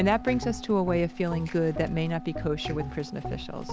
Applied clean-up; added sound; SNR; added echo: none; Wind instrument, woodwind instrument + Livestock, farm animals, working animals; 14 dB; none.